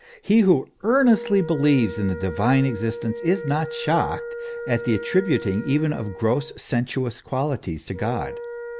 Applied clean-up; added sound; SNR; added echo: none; Wind instrument, woodwind instrument; 12 dB; none.